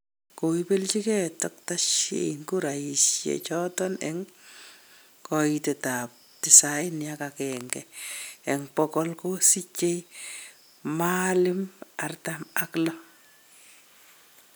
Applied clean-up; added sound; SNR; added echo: none; none; none; none.